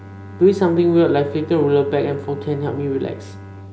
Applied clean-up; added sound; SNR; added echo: none; Bowed string instrument; 16 dB; none.